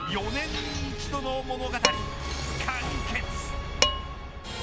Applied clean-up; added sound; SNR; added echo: none; Dishes, pots, and pans; 3 dB; none.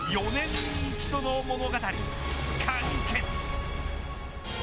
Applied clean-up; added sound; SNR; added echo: none; none; none; none.